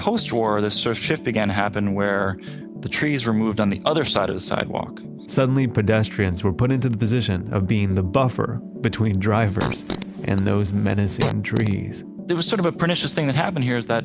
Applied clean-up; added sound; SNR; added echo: none; Fart; 9 dB; none.